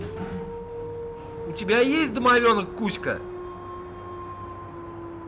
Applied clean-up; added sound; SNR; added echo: none; Dog + Sliding door; 9 dB; none.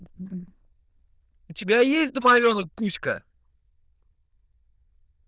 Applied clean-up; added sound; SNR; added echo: neural diffusion model UNIVERSE++.